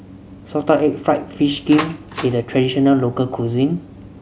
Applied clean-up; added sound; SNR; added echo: none; Door; 14 dB; none.